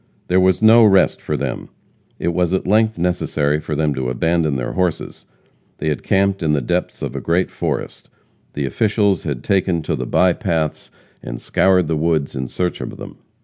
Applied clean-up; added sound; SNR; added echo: none; none; none; none.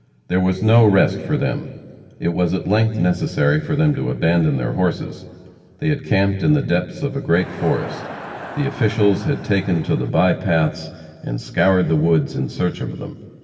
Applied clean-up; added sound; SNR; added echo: none; Crowd; 14 dB; reverberation time 1.9 s.